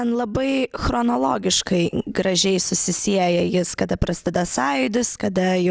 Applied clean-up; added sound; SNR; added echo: none; none; none; none.